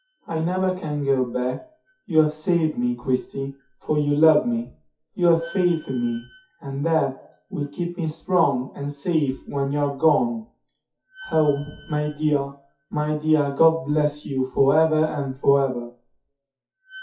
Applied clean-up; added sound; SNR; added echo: classical method WPE with log-MMSE.